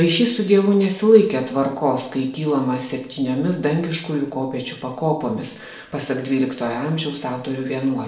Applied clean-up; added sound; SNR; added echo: none; none; none; reverberation time 0.7 s.